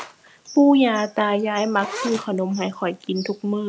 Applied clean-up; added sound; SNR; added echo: none; Zipper (clothing); 17 dB; none.